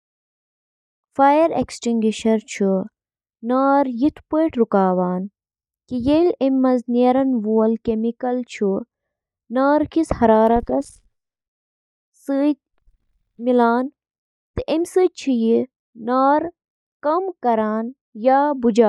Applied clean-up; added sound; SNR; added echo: neural mask model DeepFilterNet 3.